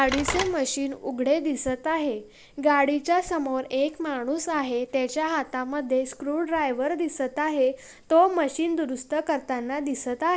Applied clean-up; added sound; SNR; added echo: none; Telephone; 8 dB; none.